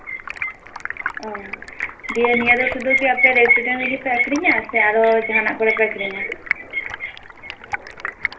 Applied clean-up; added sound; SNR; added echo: none; Stream; 11 dB; reverberation time 0.3 s.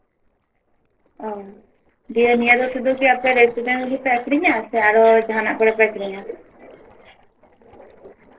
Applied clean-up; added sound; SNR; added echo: neural separator model SepFormer DNS4.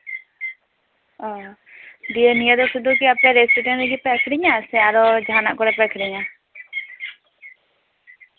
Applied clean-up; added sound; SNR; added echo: none; none; none; none.